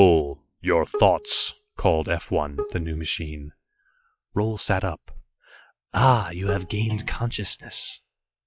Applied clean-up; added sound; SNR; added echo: classical method log-MMSE.